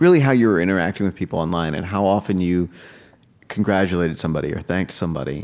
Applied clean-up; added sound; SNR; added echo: none; none; none; none.